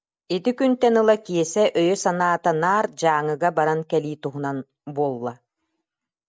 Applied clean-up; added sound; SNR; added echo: none; none; none; none.